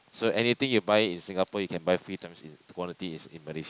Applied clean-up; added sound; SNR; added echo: none; none; none; none.